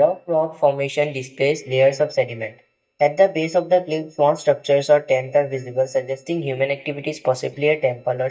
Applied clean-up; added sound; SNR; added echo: neural mask model DeepFilterNet 3.